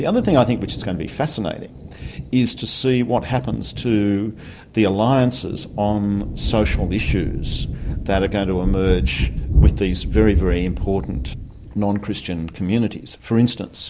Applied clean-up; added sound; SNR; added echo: none; Thunder; 4 dB; none.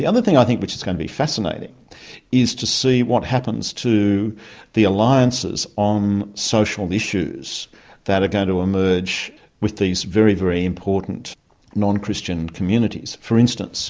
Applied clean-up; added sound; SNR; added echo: none; none; none; none.